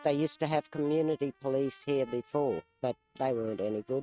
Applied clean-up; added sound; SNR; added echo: neural mask model RNNoise.